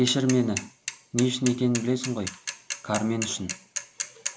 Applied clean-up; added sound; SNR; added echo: none; Mechanisms / Bicycle; 9 dB; none.